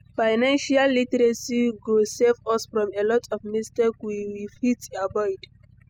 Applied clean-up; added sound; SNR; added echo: classical method spectral subtraction.